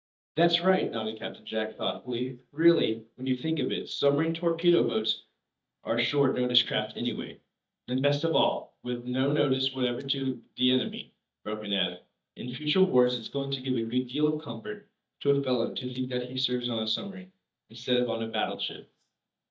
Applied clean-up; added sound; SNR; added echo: neural mask model DeepFilterNet 3.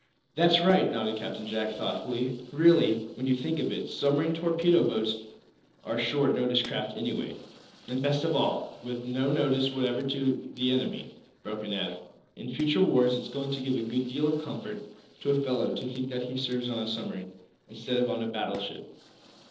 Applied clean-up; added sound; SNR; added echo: neural separator model SepFormer DNS4.